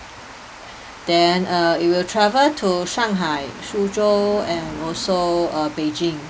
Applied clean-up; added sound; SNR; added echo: none; Water; 16 dB; none.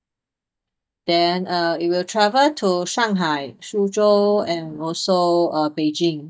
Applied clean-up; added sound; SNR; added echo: neural mask model DeepFilterNet 3.